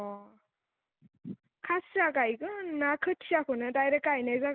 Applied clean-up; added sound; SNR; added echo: none; none; none; none.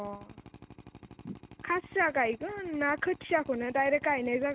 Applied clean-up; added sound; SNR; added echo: none; Drill; 19 dB; none.